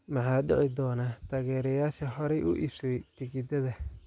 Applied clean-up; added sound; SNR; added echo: none; none; none; none.